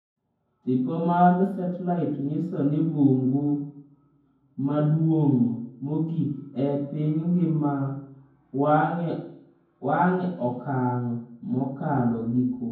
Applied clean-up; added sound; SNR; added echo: none; none; none; reverberation time 0.9 s.